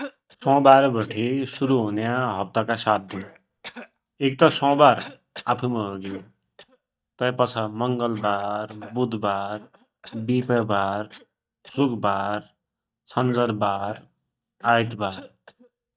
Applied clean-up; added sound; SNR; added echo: neural mask model DeepFilterNet 3.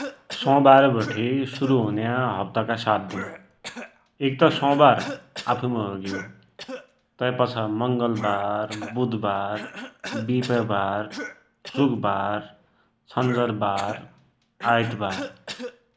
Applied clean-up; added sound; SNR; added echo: none; Cough; 15 dB; none.